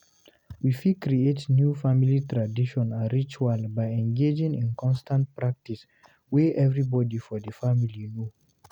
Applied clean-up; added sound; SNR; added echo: none; none; none; none.